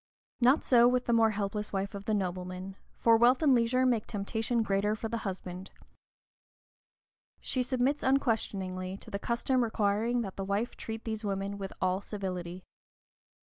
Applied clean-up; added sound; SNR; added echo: neural mask model Resemble Enhance denoiser.